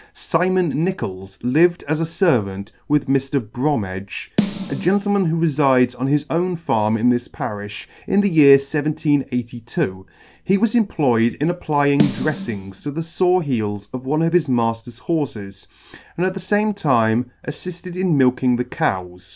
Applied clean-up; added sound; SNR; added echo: none; Snare drum; 8 dB; none.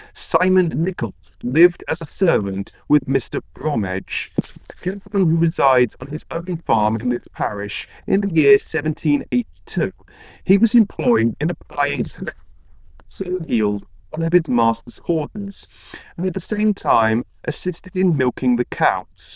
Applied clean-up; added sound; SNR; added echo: neural diffusion model UNIVERSE++.